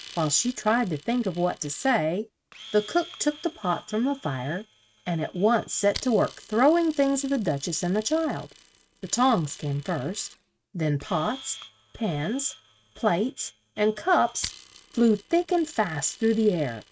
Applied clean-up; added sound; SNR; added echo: neural mask model RNNoise.